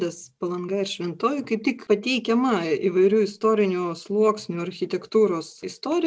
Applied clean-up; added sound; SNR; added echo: none; none; none; none.